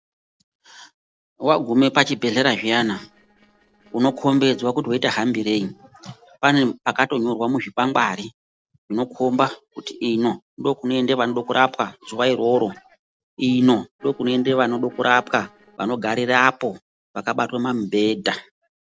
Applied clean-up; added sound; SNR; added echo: neural separator model SepFormer DNS4.